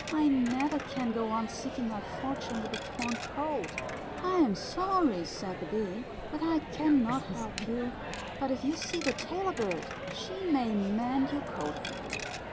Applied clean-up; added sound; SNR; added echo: none; Coin (dropping); 7 dB; none.